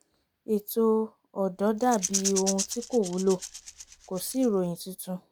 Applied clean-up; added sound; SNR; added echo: none; Rattle / Rattle (instrument); 8 dB; none.